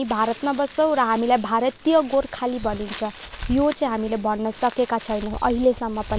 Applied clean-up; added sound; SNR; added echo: none; Crumpling, crinkling; 18 dB; none.